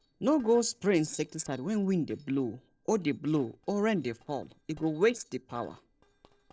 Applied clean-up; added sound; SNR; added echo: neural separator model SepFormer DNS4.